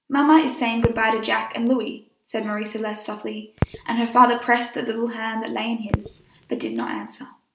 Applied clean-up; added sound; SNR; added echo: none; Crackle; 11 dB; none.